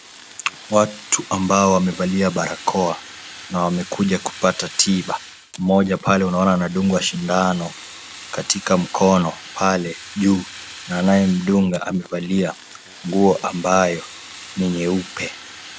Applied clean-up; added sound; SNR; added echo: none; Fire; 17 dB; none.